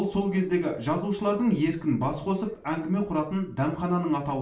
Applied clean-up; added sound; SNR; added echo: none; none; none; reverberation time 0.3 s.